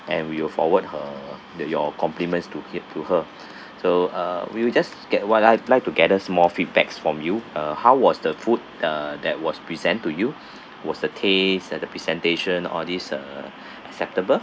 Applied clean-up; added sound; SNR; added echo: none; none; none; none.